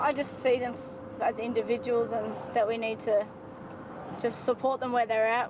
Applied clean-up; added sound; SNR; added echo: none; Mallet percussion; 18 dB; none.